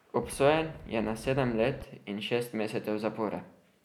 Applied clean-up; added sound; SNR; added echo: none; Wind; 16 dB; none.